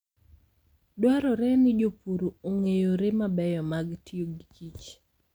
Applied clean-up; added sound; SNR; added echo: none; none; none; none.